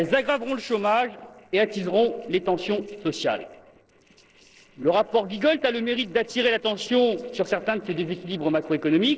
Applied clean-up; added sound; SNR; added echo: neural separator model SepFormer DNS4.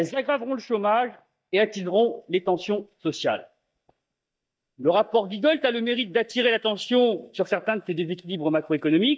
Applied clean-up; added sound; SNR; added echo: neural mask model DeepFilterNet 3.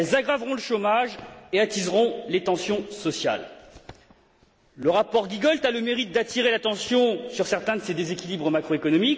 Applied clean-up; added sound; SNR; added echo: none; none; none; none.